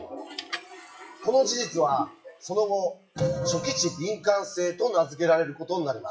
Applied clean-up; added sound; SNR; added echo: classical method WPE with log-MMSE.